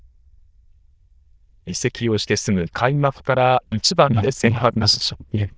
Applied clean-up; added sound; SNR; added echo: neural diffusion model UNIVERSE++.